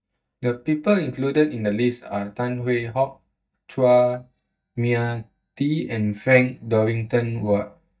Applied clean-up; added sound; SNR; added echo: neural mask model DeepFilterNet 3.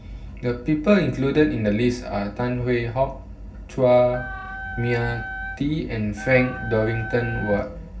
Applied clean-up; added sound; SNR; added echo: none; Wind instrument, woodwind instrument; 11 dB; reverberation time 0.4 s.